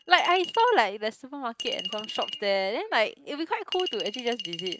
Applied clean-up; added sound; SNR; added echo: neural mask model RNNoise.